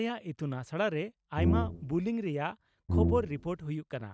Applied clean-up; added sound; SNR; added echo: none; Brass instrument; -3 dB; none.